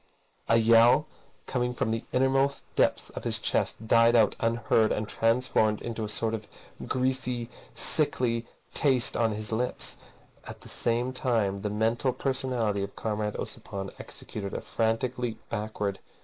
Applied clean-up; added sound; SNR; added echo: neural mask model Resemble Enhance denoiser.